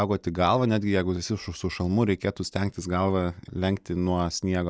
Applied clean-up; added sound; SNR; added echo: none; none; none; none.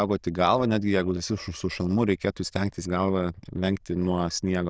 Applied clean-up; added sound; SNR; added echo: neural diffusion model UNIVERSE++.